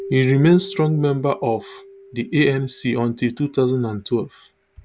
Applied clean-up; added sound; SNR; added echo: none; Keyboard (musical); 19 dB; none.